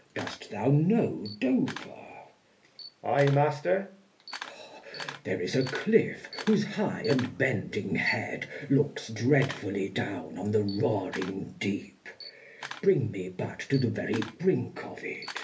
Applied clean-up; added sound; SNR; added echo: none; Camera; 17 dB; reverberation time 0.3 s.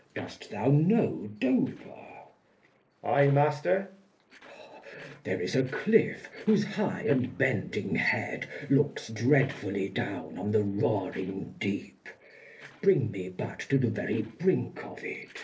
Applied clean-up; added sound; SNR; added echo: neural separator model SepFormer DNS4.